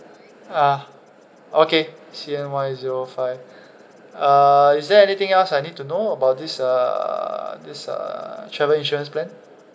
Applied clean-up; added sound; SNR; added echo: none; none; none; none.